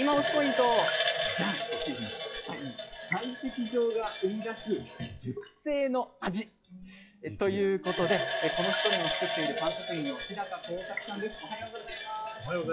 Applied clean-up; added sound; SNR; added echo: classical method log-MMSE.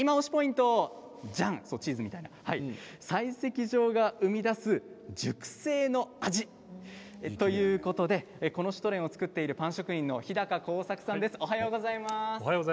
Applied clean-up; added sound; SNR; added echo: none; none; none; none.